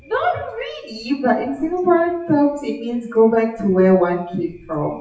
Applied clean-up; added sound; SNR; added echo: classical method WPE with log-MMSE.